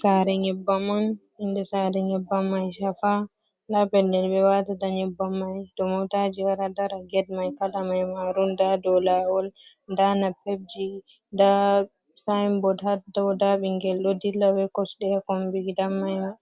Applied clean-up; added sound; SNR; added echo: none; none; none; none.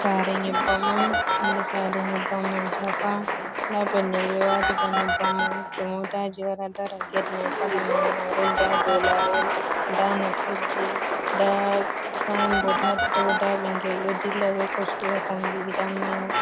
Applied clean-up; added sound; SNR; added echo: none; Telephone + Applause; -2 dB; none.